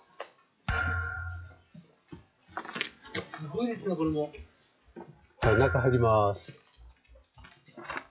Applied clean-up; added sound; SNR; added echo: classical method log-MMSE.